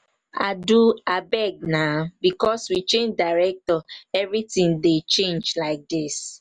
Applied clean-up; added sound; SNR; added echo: none; none; none; none.